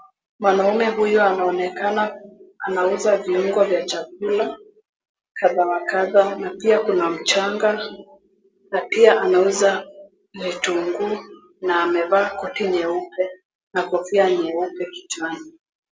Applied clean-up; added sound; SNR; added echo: none; none; none; none.